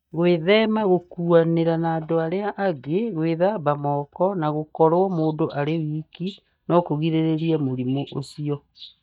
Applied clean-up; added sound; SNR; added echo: neural mask model DeepFilterNet 3.